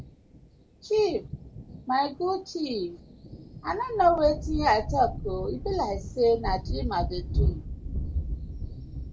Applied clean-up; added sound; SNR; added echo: none; Thunder; 5 dB; none.